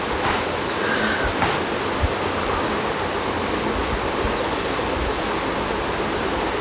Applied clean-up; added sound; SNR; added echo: none; none; none; none.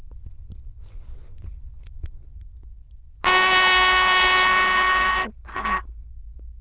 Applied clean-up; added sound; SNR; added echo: neural diffusion model UNIVERSE++.